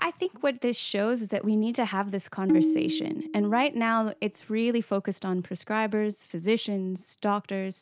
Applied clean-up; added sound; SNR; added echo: none; Tabla; 1 dB; none.